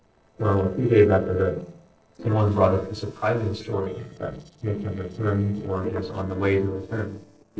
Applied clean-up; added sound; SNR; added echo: neural separator model SepFormer DNS4.